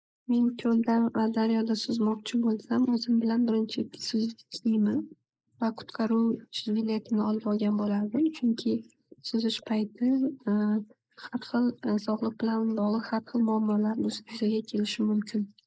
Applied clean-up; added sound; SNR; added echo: neural mask model Resemble Enhance denoiser.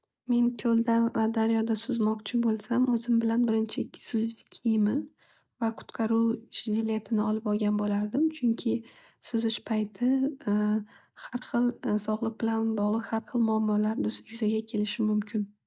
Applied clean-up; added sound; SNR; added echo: none; none; none; none.